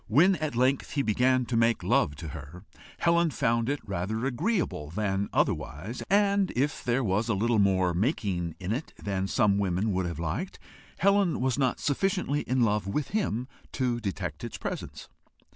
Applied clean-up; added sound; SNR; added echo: none; none; none; none.